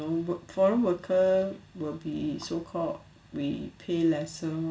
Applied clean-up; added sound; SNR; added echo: none; none; none; reverberation time 0.3 s.